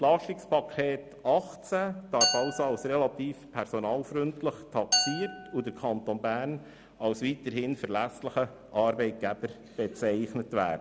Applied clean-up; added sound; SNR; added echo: none; Glass; 5 dB; none.